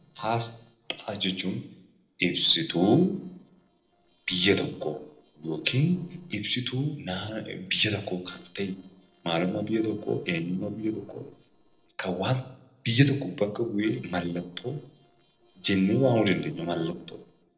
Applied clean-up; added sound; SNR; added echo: neural separator model SepFormer DNS4.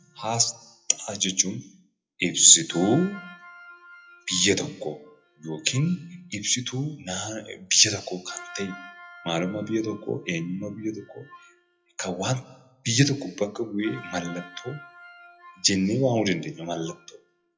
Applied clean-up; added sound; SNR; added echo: classical method WPE with log-MMSE.